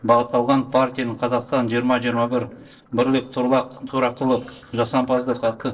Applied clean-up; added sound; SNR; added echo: neural separator model SepFormer DNS4.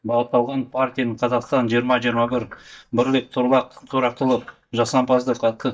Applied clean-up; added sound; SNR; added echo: neural mask model DeepFilterNet 3.